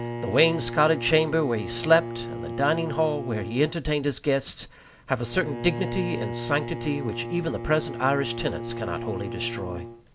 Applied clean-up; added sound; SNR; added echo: none; Bowed string instrument; 8 dB; none.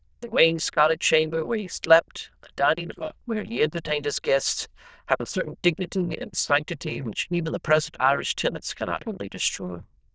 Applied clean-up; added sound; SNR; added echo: neural diffusion model UNIVERSE++.